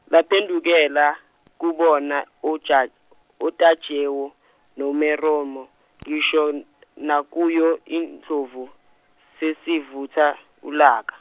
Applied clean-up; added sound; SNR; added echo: none; none; none; none.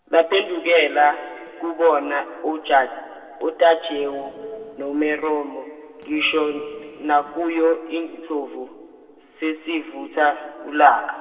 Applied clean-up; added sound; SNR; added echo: neural separator model SepFormer DNS4.